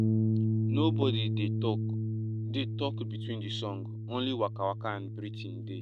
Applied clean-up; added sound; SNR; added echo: none; Bass guitar; -4 dB; none.